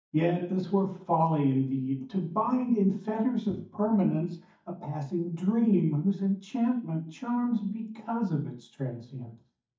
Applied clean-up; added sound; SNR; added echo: neural mask model DeepFilterNet 3.